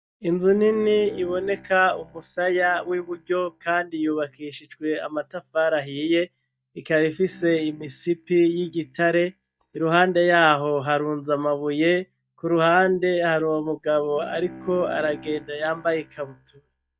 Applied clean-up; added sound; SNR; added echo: neural mask model DeepFilterNet 3.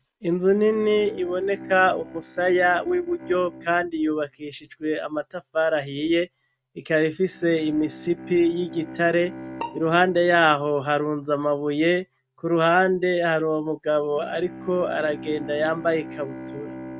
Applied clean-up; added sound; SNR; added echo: neural mask model RNNoise.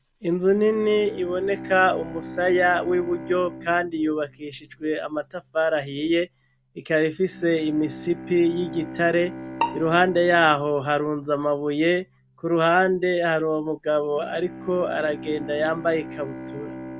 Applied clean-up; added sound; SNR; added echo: none; Bowed string instrument + Bowed string instrument; 14 dB; none.